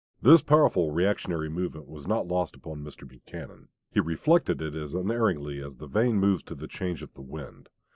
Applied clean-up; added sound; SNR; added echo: neural mask model Resemble Enhance denoiser.